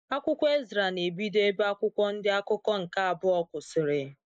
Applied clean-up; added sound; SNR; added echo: neural mask model Resemble Enhance denoiser.